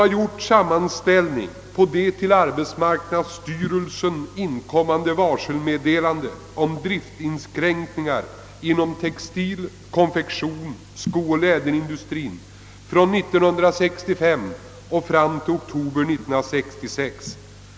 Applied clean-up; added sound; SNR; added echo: none; none; none; none.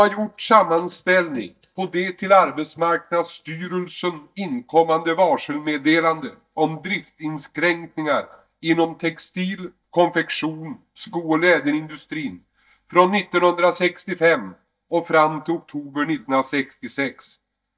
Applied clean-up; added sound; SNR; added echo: neural mask model DeepFilterNet 3.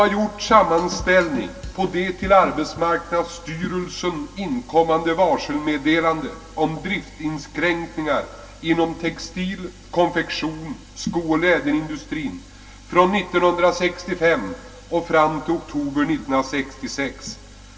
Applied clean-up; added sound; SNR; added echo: none; Drum kit; 14 dB; reverberation time 0.2 s.